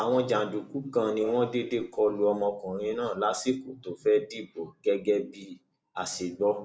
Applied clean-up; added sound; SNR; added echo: neural mask model Resemble Enhance denoiser.